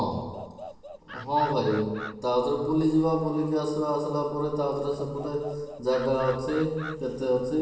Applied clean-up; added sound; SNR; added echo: none; Animal; 17 dB; reverberation time 1.3 s.